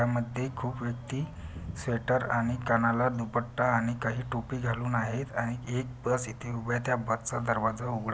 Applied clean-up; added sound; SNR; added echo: none; none; none; none.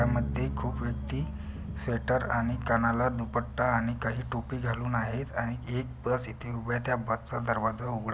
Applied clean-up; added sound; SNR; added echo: none; Bass guitar; 8 dB; none.